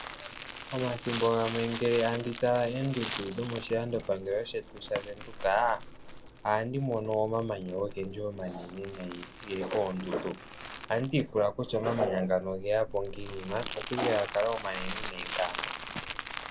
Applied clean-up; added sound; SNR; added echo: none; Crumpling, crinkling; 10 dB; none.